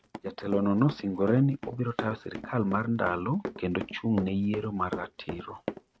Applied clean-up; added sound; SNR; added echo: neural mask model RNNoise.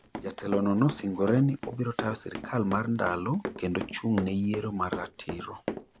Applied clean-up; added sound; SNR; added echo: none; Run; 10 dB; none.